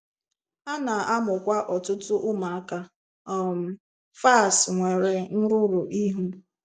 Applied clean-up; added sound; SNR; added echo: none; none; none; none.